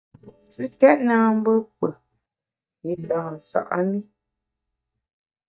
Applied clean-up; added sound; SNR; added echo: neural mask model DeepFilterNet 3.